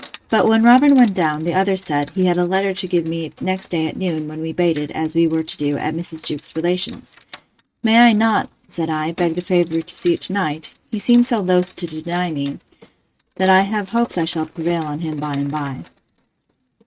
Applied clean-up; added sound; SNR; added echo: neural mask model RNNoise.